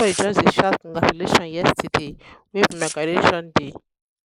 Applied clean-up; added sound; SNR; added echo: neural mask model Resemble Enhance denoiser.